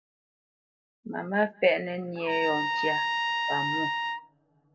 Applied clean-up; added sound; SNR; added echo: none; Trumpet; -1 dB; reverberation time 1.5 s.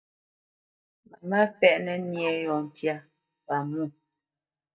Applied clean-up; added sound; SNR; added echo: neural mask model DeepFilterNet 3.